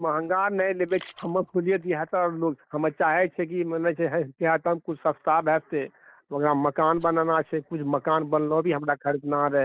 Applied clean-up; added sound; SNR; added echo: neural mask model DeepFilterNet 3.